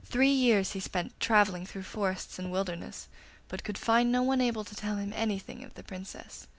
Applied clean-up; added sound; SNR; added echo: none; none; none; none.